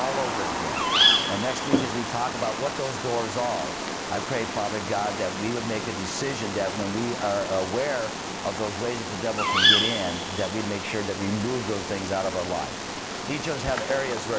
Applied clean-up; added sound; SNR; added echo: none; Bird vocalization, bird call, bird song; -1 dB; none.